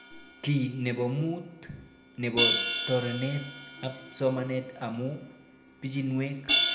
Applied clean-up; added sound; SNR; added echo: none; Hi-hat; 0 dB; reverberation time 0.9 s.